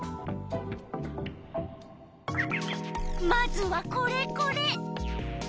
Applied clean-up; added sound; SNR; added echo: none; none; none; none.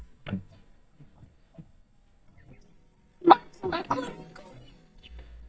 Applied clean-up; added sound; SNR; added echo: neural mask model DeepFilterNet 3.